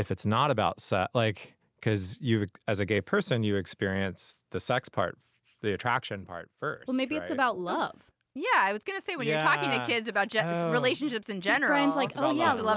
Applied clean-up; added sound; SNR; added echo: none; none; none; none.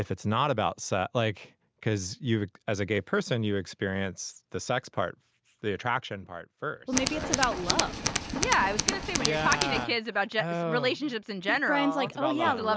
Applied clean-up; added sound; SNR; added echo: none; Tools; 1 dB; none.